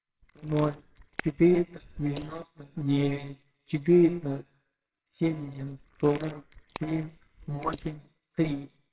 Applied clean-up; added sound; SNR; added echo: neural separator model SepFormer WHAMR!.